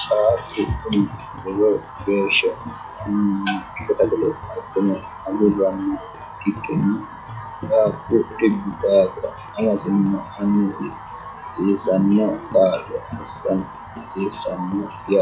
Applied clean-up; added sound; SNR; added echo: classical method log-MMSE.